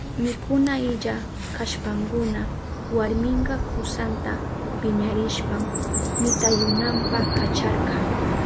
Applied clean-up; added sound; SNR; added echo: none; Chirp, tweet; -1 dB; none.